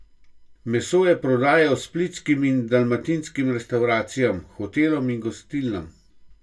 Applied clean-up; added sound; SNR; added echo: none; none; none; reverberation time 0.2 s.